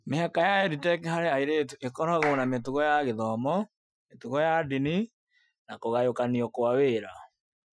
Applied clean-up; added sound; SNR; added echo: classical method Wiener filter.